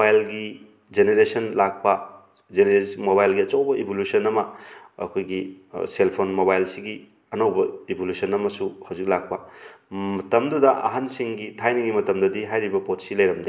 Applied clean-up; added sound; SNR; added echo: none; none; none; none.